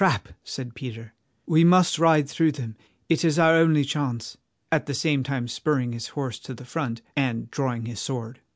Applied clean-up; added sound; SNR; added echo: none; none; none; none.